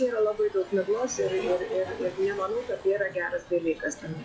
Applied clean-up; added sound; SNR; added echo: classical method log-MMSE.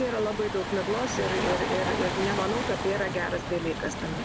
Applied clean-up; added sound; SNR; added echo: none; Waves, surf; 2 dB; none.